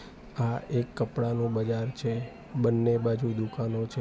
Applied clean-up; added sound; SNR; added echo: none; none; none; none.